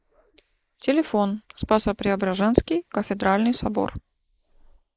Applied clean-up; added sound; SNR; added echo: neural mask model Resemble Enhance denoiser.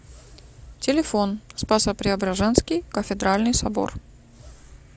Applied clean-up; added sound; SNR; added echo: none; none; none; none.